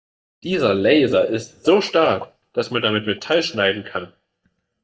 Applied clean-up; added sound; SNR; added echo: neural mask model DeepFilterNet 3.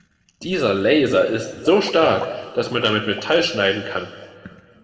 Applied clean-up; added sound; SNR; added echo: none; Water / Liquid; 17 dB; reverberation time 1.8 s.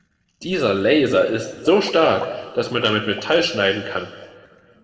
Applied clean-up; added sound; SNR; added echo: neural separator model SepFormer DNS4.